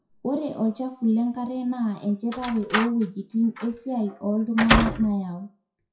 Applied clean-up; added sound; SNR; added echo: classical method WPE with log-MMSE.